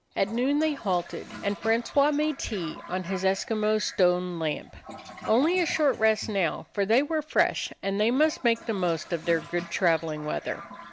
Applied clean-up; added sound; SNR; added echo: none; Toilet flush; 18 dB; none.